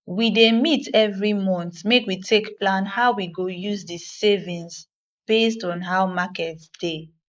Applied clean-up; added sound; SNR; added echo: neural mask model Resemble Enhance denoiser.